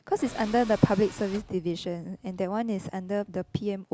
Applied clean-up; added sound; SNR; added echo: none; Tools; 19 dB; none.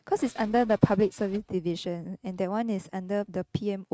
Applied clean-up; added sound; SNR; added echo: neural mask model RNNoise.